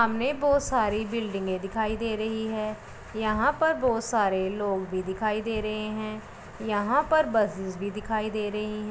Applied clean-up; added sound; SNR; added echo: none; none; none; none.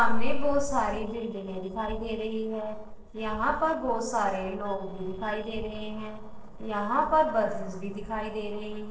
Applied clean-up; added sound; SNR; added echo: neural separator model SepFormer DNS4.